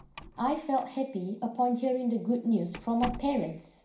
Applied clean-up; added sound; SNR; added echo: none; Slam; 16 dB; reverberation time 0.5 s.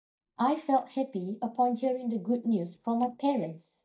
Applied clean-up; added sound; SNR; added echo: neural mask model DeepFilterNet 3.